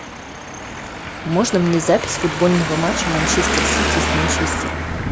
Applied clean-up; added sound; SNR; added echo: none; Traffic noise, roadway noise + Aircraft; 1 dB; none.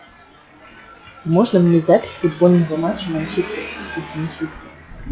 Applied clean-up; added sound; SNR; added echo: classical method log-MMSE.